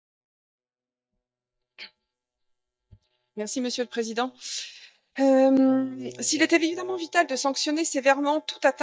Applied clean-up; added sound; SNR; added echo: neural mask model DeepFilterNet 3.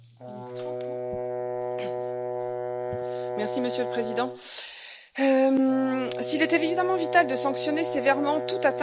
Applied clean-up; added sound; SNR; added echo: none; Brass instrument; 5 dB; none.